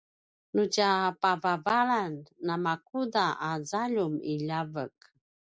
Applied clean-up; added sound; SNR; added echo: none; none; none; none.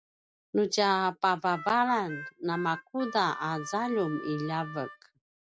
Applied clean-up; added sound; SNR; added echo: none; Harmonica; 13 dB; none.